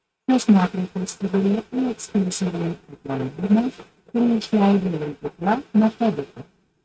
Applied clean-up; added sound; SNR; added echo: neural mask model RNNoise.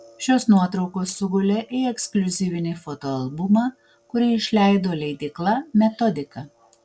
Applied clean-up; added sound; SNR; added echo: none; none; none; none.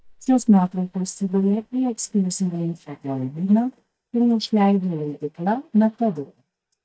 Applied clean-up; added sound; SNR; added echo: neural mask model DeepFilterNet 3.